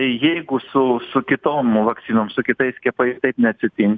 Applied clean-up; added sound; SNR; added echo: none; none; none; none.